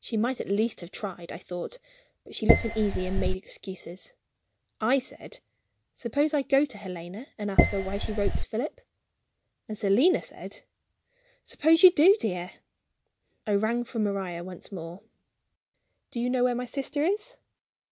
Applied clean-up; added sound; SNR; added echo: none; Dishes, pots, and pans; -5 dB; none.